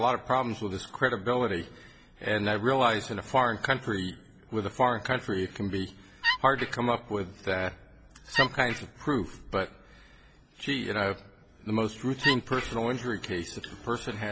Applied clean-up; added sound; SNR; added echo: none; Wood; 0 dB; none.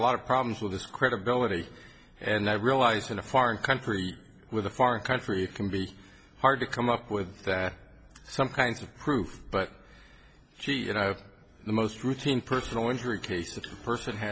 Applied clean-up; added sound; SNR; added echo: none; none; none; none.